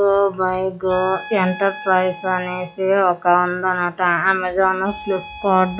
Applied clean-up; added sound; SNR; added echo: classical method log-MMSE.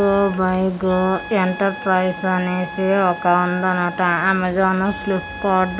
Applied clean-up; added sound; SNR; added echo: none; Trumpet; 15 dB; none.